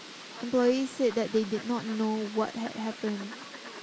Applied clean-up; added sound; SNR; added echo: none; Fowl; 14 dB; none.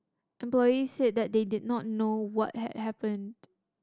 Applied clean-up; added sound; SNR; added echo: none; none; none; none.